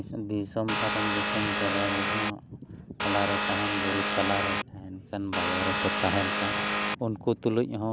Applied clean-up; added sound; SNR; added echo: none; Vehicle; -3 dB; none.